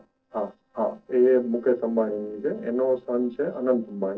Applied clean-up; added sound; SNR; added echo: neural separator model SepFormer DNS4.